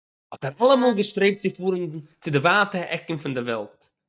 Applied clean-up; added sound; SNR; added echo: neural mask model DeepFilterNet 3.